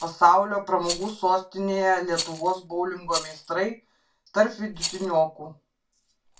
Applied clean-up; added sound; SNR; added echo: none; Rattle; 13 dB; reverberation time 0.2 s.